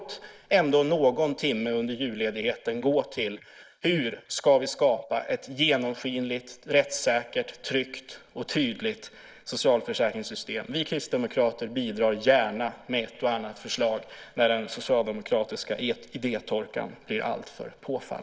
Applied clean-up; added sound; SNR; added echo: neural mask model Resemble Enhance denoiser.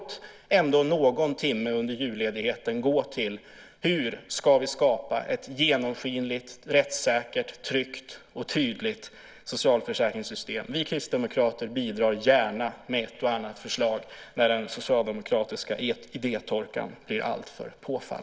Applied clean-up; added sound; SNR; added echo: none; none; none; none.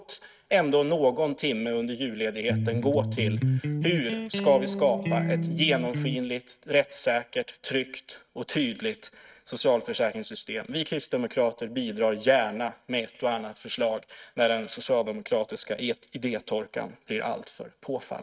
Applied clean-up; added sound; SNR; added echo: neural mask model RNNoise.